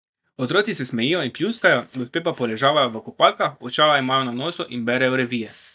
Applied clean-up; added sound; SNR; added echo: neural mask model DeepFilterNet 3.